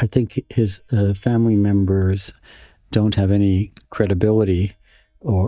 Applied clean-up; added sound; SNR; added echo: neural mask model DeepFilterNet 3.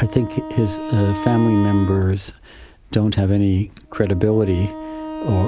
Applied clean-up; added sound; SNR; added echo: none; Wind instrument, woodwind instrument; 11 dB; none.